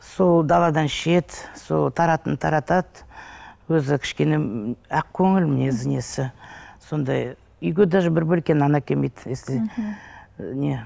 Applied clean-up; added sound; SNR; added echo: none; none; none; none.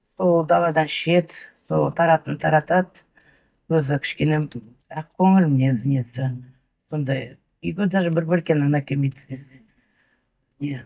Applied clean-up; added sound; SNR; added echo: neural mask model DeepFilterNet 3.